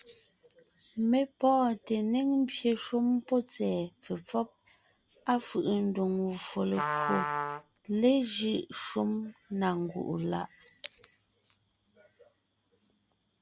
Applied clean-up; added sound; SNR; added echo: none; Trumpet; 6 dB; none.